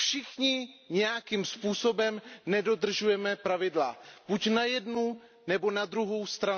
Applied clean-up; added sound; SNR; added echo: none; none; none; none.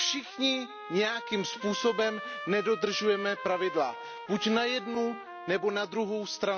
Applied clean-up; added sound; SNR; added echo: none; Trumpet; 11 dB; none.